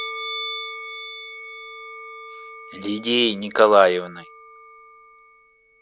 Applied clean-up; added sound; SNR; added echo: none; Musical instrument; 12 dB; none.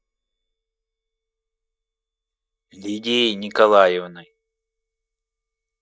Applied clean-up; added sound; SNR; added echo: neural mask model DeepFilterNet 3.